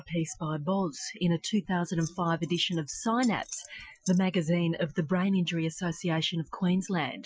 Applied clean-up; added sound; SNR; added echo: classical method Wiener filter.